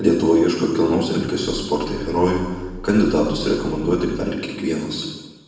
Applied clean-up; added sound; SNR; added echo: none; Growling; 16 dB; reverberation time 1.0 s.